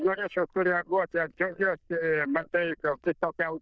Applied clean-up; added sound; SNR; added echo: neural diffusion model UNIVERSE++.